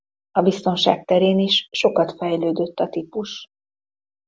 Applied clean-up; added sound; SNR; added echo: none; none; none; none.